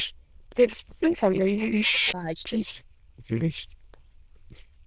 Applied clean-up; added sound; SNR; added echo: neural diffusion model UNIVERSE++.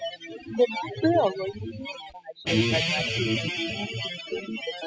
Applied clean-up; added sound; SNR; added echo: classical method spectral subtraction.